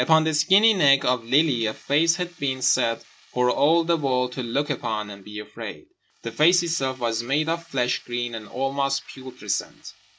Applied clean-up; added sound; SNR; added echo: neural mask model Resemble Enhance denoiser.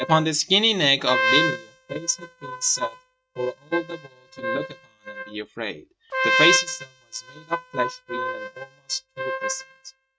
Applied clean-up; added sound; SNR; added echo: neural mask model RNNoise.